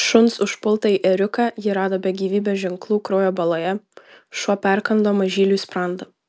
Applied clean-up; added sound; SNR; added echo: none; none; none; none.